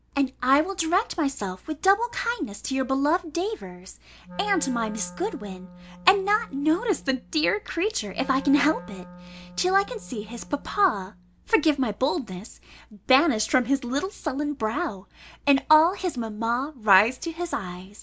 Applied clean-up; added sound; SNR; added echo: none; Wind instrument, woodwind instrument; 18 dB; none.